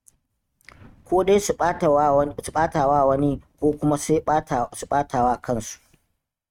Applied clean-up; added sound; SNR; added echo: neural mask model RNNoise.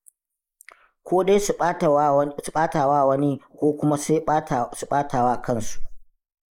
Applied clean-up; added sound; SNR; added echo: neural mask model Resemble Enhance denoiser.